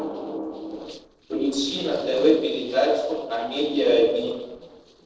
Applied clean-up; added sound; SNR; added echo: neural separator model SepFormer DNS4.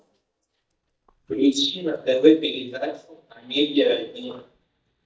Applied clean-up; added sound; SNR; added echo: neural mask model DeepFilterNet 3.